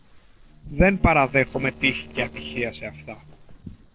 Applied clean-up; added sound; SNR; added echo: neural separator model SepFormer DNS4.